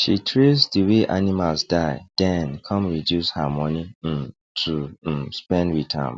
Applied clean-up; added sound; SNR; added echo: none; none; none; none.